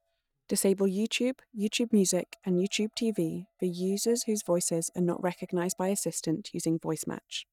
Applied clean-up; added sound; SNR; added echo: neural mask model DeepFilterNet 3.